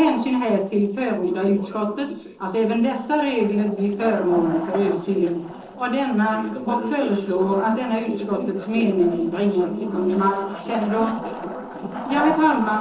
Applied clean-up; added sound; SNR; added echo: neural separator model SepFormer DNS4.